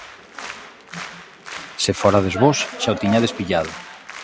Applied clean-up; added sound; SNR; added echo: none; Applause; 15 dB; none.